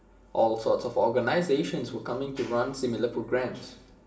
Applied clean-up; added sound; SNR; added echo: none; none; none; reverberation time 0.6 s.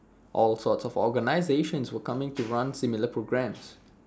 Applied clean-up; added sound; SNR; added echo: none; none; none; none.